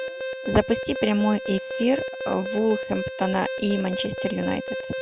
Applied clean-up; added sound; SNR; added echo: none; Alarm; 6 dB; none.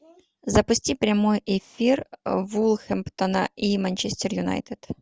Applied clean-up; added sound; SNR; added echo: none; none; none; none.